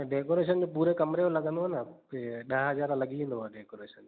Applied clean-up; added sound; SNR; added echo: none; none; none; none.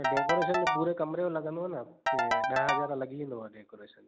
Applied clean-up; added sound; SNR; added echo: none; Ringtone / Keyboard (musical); -2 dB; none.